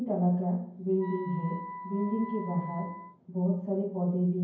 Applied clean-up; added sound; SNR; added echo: none; Wind instrument, woodwind instrument; 13 dB; reverberation time 0.9 s.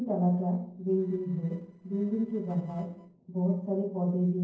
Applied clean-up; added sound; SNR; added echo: neural separator model SepFormer DNS4.